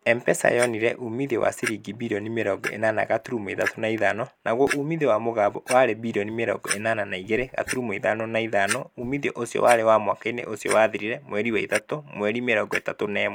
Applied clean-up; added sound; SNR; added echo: none; Clock; 13 dB; none.